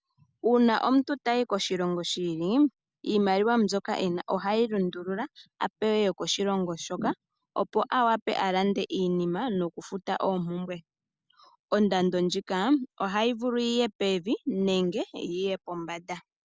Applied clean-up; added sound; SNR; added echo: none; none; none; none.